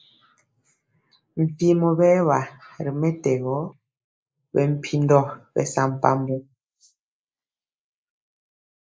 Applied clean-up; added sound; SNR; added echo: neural mask model Resemble Enhance denoiser.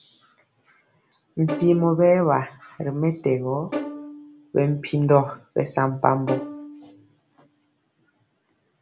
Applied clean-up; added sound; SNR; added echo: none; Bowed string instrument; 13 dB; none.